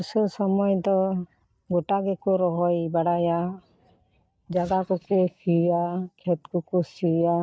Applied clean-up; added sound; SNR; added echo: neural mask model DeepFilterNet 3.